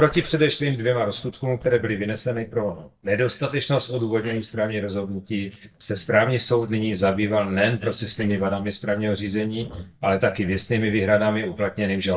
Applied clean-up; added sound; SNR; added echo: neural mask model DeepFilterNet 3.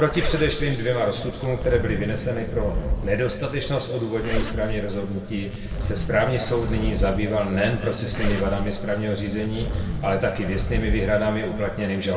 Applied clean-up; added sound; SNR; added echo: none; Zipper (clothing); 4 dB; reverberation time 2.2 s.